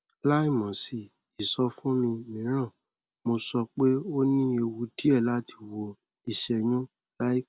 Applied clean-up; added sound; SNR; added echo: none; none; none; none.